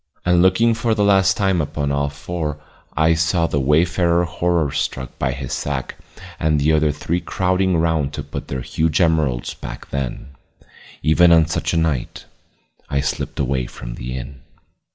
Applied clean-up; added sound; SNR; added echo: none; none; none; none.